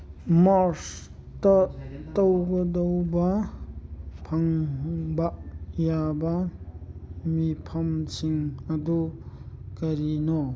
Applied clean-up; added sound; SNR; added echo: none; none; none; none.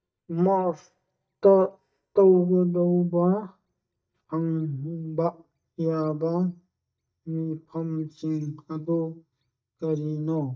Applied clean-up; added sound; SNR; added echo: neural mask model DeepFilterNet 3.